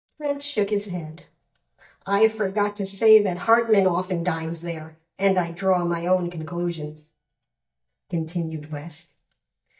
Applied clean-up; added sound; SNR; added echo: neural mask model DeepFilterNet 3.